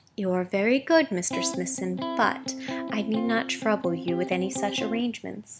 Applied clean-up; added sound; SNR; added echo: none; Electric guitar; 6 dB; none.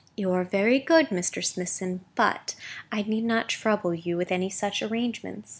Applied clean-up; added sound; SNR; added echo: none; none; none; none.